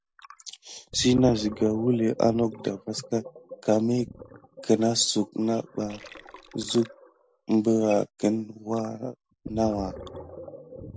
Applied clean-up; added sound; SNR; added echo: none; Gurgling; 18 dB; none.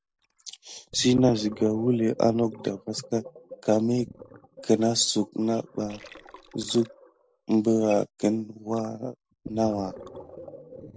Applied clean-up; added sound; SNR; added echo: neural separator model SepFormer DNS4.